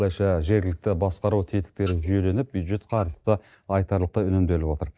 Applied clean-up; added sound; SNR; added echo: neural mask model DeepFilterNet 3.